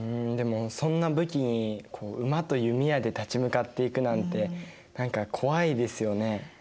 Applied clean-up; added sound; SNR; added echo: none; none; none; none.